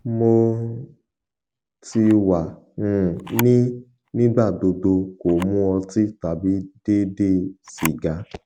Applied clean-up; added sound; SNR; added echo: none; Camera; 19 dB; none.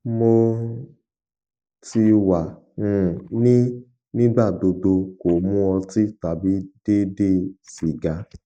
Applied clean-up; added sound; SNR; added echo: neural mask model DeepFilterNet 3.